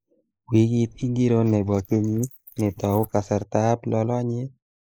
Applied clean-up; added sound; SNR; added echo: neural mask model Resemble Enhance denoiser.